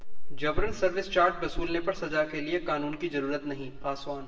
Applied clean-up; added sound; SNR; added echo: none; none; none; reverberation time 0.7 s.